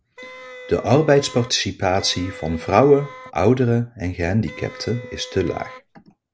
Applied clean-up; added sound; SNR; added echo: none; Wind instrument, woodwind instrument; 18 dB; none.